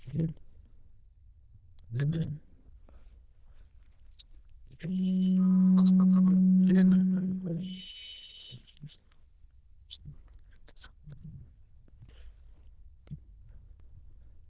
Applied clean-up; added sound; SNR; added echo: neural diffusion model UNIVERSE++.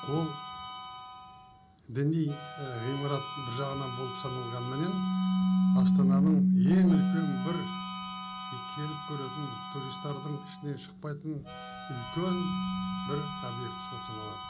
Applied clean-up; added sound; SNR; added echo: none; Harmonica; 12 dB; none.